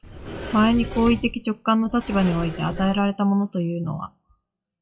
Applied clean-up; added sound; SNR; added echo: classical method WPE with log-MMSE.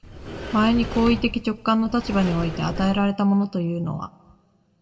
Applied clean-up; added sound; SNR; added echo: none; Sliding door; 10 dB; reverberation time 0.6 s.